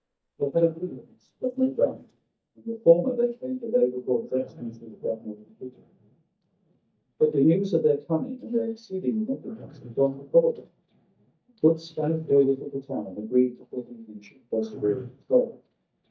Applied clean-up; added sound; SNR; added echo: neural mask model DeepFilterNet 3.